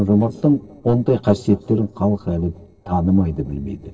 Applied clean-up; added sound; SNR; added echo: neural separator model SepFormer DNS4.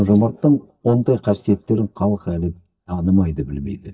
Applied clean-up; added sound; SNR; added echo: neural mask model DeepFilterNet 3.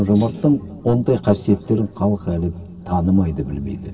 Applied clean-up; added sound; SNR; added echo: none; Thump, thud; 19 dB; reverberation time 2.4 s.